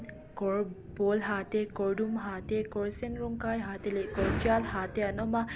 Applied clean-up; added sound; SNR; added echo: none; Thunder / Rain; 11 dB; none.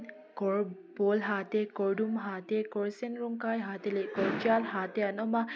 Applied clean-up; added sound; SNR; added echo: none; none; none; none.